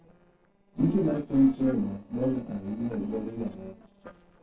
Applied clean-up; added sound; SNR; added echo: neural separator model SepFormer DNS4.